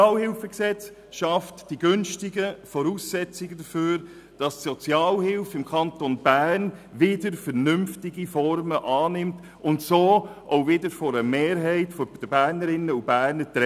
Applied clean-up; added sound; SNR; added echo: none; none; none; none.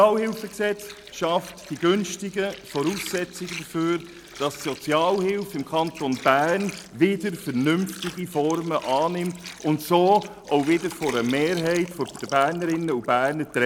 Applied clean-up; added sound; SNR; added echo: none; Water; 18 dB; none.